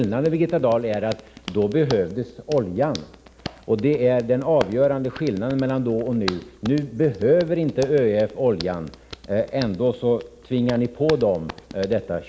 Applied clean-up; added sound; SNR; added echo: none; Hands; 17 dB; none.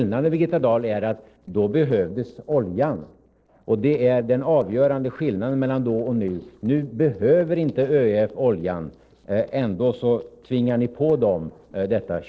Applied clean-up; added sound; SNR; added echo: neural separator model SepFormer DNS4.